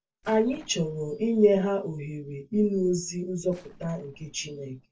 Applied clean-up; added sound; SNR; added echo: neural separator model SepFormer DNS4.